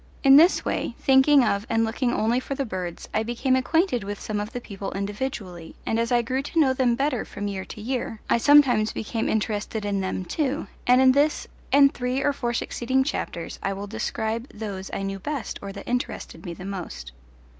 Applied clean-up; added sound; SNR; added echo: none; none; none; none.